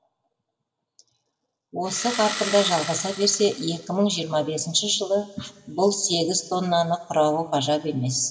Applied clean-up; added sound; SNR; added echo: none; Engine starting; 8 dB; reverberation time 1.5 s.